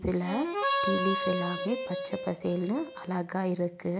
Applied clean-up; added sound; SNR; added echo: none; Harmonica; 1 dB; none.